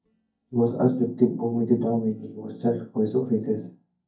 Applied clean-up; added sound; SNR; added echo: neural mask model DeepFilterNet 3.